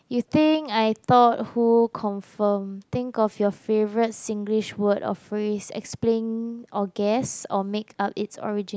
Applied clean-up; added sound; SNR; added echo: none; none; none; none.